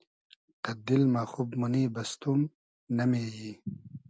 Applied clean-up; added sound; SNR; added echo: none; none; none; none.